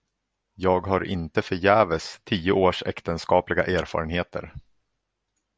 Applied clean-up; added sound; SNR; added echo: none; none; none; none.